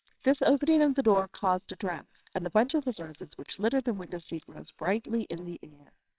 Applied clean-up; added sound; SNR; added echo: neural separator model SepFormer WHAMR!.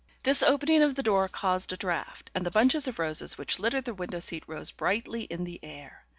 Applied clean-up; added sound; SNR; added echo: none; none; none; none.